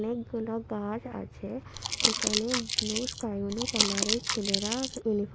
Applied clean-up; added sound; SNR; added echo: none; Crumpling, crinkling; -3 dB; none.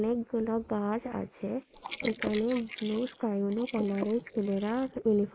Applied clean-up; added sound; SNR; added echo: neural mask model Resemble Enhance denoiser.